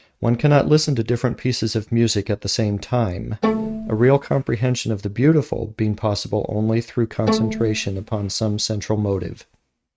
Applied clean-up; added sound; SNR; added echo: neural mask model RNNoise.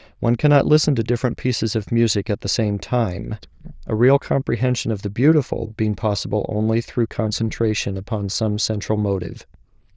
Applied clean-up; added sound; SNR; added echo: neural diffusion model UNIVERSE++.